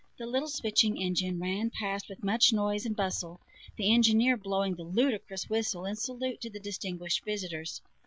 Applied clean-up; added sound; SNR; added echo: none; none; none; none.